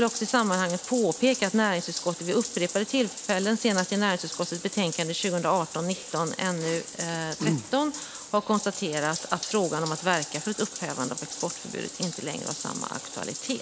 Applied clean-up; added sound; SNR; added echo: none; Bathtub (filling or washing); 9 dB; none.